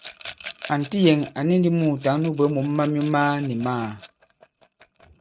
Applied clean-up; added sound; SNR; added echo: neural mask model RNNoise.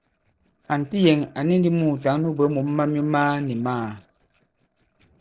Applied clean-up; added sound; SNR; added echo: neural separator model SepFormer DNS4.